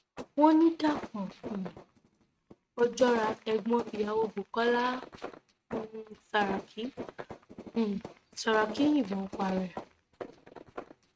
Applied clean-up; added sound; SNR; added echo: neural mask model RNNoise.